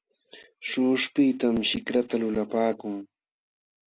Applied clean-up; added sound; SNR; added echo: none; none; none; none.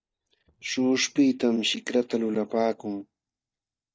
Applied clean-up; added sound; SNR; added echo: neural mask model DeepFilterNet 3.